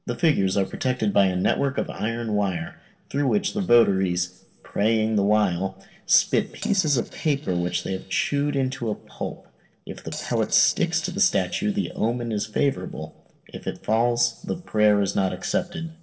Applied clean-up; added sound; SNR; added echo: neural separator model SepFormer DNS4.